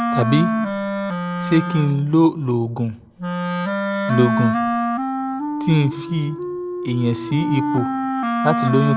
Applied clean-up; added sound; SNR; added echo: none; Wind instrument, woodwind instrument; 1 dB; none.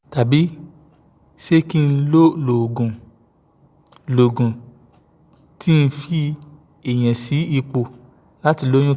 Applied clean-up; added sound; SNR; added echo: none; none; none; none.